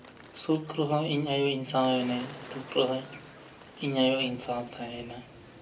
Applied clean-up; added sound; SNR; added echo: none; Bird; 18 dB; reverberation time 0.2 s.